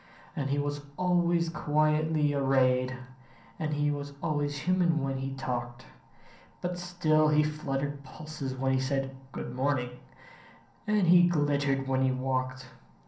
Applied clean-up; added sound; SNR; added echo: none; none; none; reverberation time 0.6 s.